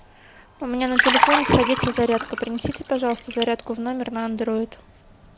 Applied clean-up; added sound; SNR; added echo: none; Liquid; 2 dB; none.